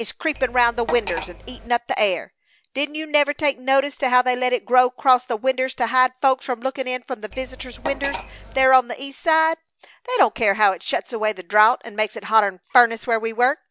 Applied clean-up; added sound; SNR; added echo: none; Cutlery, silverware; 12 dB; none.